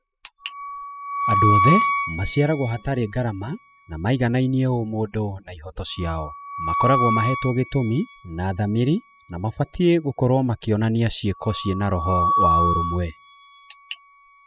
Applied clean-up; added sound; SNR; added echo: classical method spectral subtraction.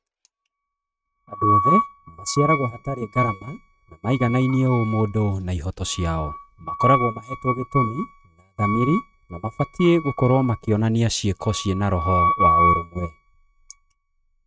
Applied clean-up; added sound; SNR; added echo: neural mask model RNNoise.